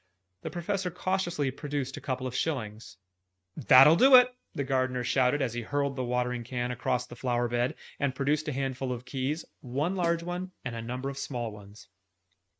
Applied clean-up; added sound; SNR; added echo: neural mask model RNNoise.